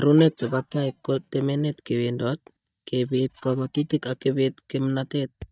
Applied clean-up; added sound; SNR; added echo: neural mask model DeepFilterNet 3.